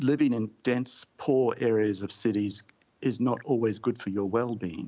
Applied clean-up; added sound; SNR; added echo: none; none; none; none.